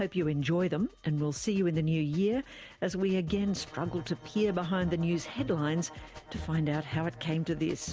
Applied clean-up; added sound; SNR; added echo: none; none; none; none.